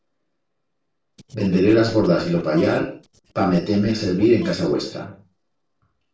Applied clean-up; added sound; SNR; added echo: neural separator model SepFormer DNS4.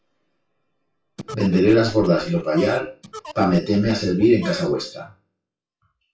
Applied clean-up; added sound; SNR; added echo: classical method WPE with log-MMSE.